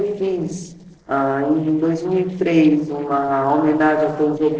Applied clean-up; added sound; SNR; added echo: neural separator model SepFormer DNS4.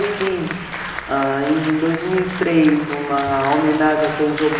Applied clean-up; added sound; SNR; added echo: none; Applause; 10 dB; reverberation time 1.3 s.